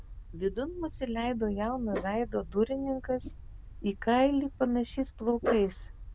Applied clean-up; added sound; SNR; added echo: none; Dog; 10 dB; none.